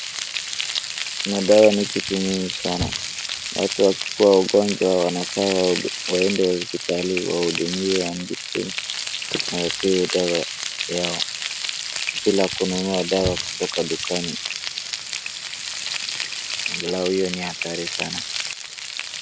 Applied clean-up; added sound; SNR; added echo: none; Frying (food); 5 dB; none.